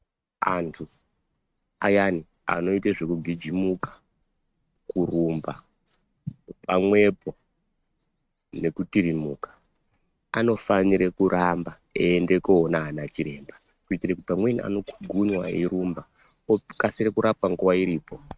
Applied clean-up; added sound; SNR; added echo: neural mask model RNNoise.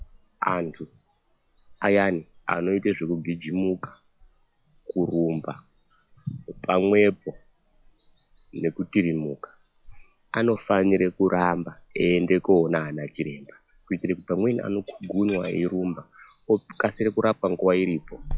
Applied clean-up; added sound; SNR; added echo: classical method log-MMSE.